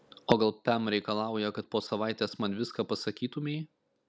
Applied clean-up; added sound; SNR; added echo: none; none; none; none.